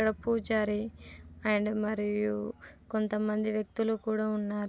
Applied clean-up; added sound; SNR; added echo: none; none; none; none.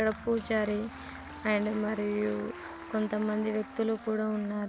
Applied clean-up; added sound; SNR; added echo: none; Applause + Wind instrument, woodwind instrument; 14 dB; none.